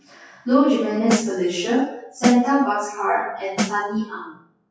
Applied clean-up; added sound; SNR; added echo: classical method WPE with log-MMSE.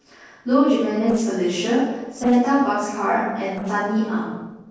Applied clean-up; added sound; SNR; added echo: neural separator model SepFormer DNS4.